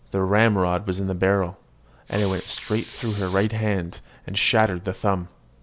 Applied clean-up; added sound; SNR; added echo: none; Hiss; 19 dB; none.